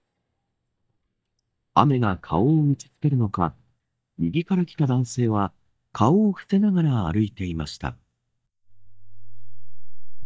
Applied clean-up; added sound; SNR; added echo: neural mask model DeepFilterNet 3.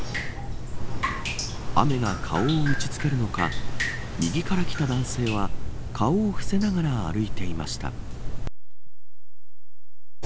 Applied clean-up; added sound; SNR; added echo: none; Drip; -3 dB; none.